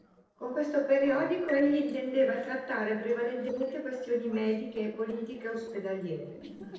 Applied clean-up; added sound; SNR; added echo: neural separator model SepFormer DNS4.